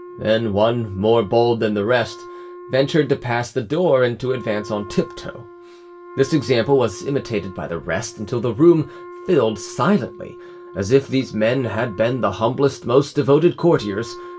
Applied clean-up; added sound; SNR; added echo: none; Wind instrument, woodwind instrument; 18 dB; reverberation time 0.2 s.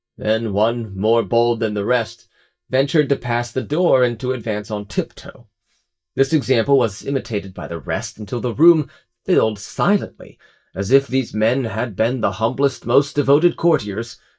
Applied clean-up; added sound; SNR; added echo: neural mask model DeepFilterNet 3.